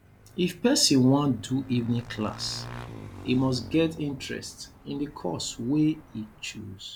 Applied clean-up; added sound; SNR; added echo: none; Motorcycle / Engine; 17 dB; none.